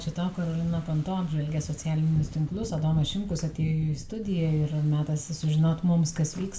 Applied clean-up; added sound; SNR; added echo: none; Wind / Ocean; 15 dB; reverberation time 0.3 s.